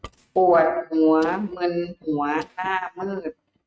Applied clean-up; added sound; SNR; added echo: neural mask model RNNoise.